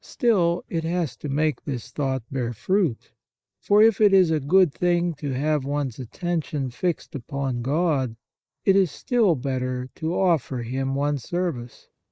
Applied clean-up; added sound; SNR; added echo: neural mask model Resemble Enhance denoiser.